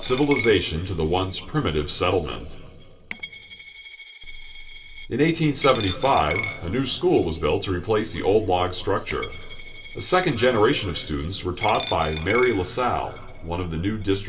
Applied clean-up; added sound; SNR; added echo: none; Coin (dropping); 14 dB; reverberation time 2.7 s.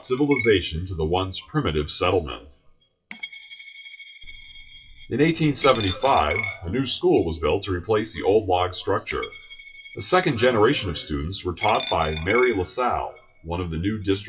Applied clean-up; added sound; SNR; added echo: classical method WPE with log-MMSE.